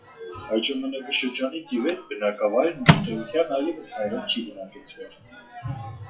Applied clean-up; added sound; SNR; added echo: classical method WPE with log-MMSE.